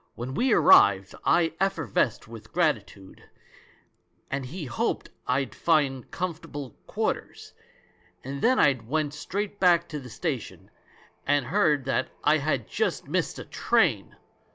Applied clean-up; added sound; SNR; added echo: none; none; none; none.